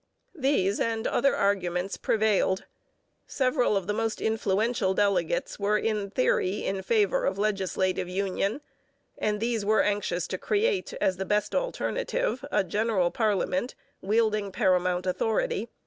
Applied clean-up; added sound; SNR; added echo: none; none; none; none.